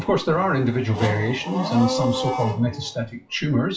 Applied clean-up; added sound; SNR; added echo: classical method WPE with log-MMSE.